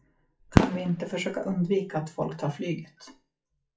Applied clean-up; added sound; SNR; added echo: classical method WPE with log-MMSE.